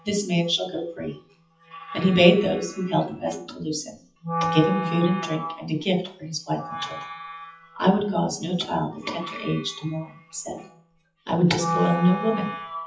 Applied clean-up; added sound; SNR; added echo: classical method WPE with log-MMSE.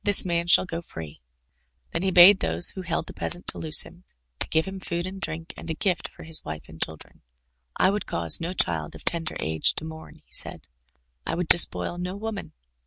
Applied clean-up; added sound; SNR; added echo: none; none; none; none.